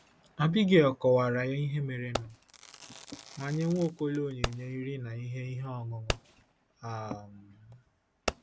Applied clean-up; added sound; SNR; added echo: none; Fireworks; 12 dB; none.